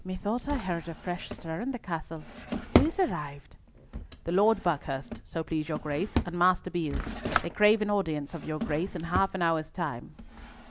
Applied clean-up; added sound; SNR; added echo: none; Drawer open or close; 6 dB; none.